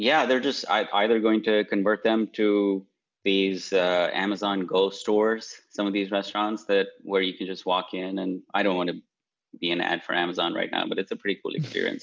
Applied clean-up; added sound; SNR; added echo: none; none; none; none.